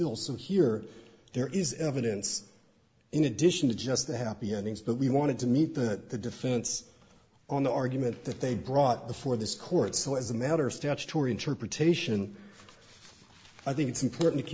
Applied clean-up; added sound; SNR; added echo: none; none; none; none.